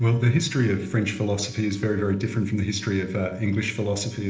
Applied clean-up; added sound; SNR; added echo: neural separator model SepFormer DNS4.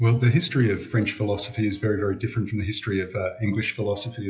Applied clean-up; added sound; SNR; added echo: classical method WPE with log-MMSE.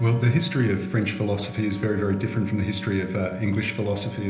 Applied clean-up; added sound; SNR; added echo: none; Wind instrument, woodwind instrument; 15 dB; reverberation time 1.0 s.